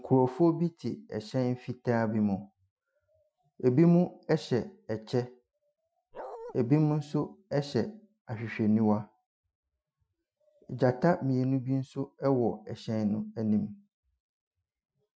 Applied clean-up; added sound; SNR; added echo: classical method Wiener filter.